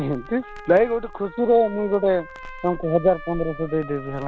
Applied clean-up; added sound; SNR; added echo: none; Trumpet + Crackle; 15 dB; none.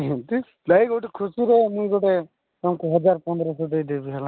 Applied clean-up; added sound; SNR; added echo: none; none; none; none.